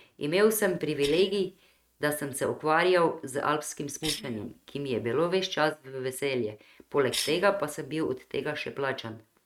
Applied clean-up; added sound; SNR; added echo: neural mask model RNNoise.